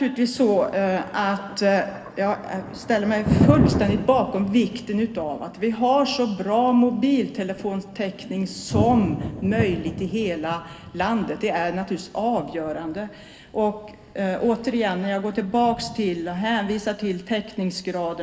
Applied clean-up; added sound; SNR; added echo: none; Thunder; 7 dB; reverberation time 1.4 s.